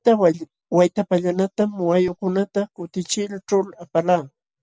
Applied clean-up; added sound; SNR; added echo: none; none; none; none.